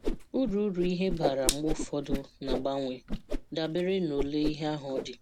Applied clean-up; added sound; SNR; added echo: none; Whoosh, swoosh, swish; 3 dB; none.